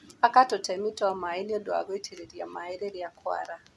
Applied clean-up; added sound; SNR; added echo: none; none; none; none.